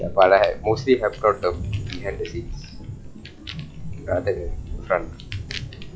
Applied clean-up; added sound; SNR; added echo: classical method log-MMSE.